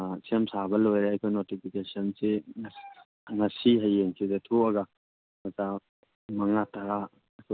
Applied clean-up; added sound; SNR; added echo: none; none; none; none.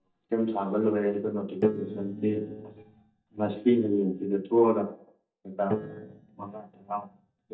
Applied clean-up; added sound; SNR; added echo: neural mask model DeepFilterNet 3.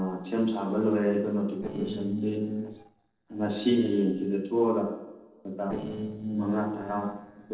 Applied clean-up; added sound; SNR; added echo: neural separator model SepFormer DNS4.